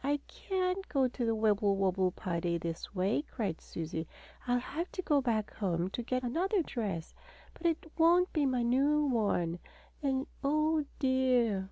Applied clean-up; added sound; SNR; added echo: none; none; none; none.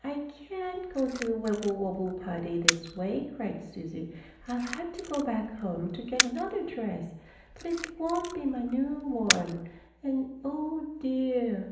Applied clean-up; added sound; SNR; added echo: none; Camera; 3 dB; reverberation time 0.8 s.